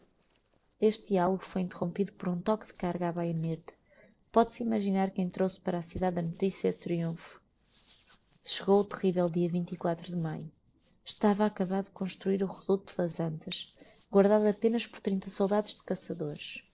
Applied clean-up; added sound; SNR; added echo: neural separator model SepFormer DNS4.